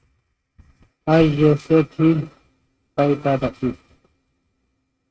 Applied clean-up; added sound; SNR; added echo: neural mask model RNNoise.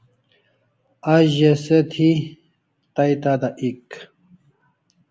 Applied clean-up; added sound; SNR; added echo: none; none; none; none.